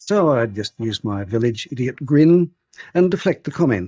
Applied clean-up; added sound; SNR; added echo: neural mask model DeepFilterNet 3.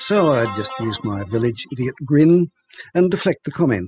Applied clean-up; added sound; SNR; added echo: classical method spectral subtraction.